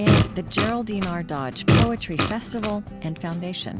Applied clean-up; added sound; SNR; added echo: none; Fart; -5 dB; none.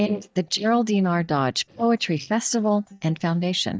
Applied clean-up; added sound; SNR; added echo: neural mask model DeepFilterNet 3.